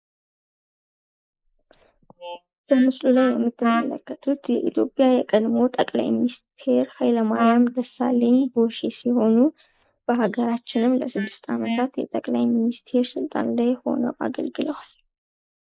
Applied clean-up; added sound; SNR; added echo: neural mask model Resemble Enhance denoiser.